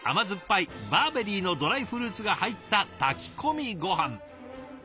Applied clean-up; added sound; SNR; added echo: none; none; none; none.